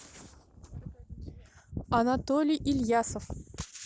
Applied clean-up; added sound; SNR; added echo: none; none; none; none.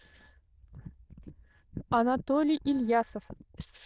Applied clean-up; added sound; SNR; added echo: neural diffusion model UNIVERSE++.